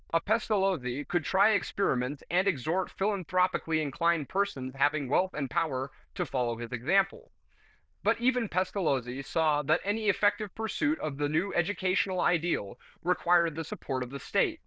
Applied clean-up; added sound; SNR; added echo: neural diffusion model UNIVERSE++.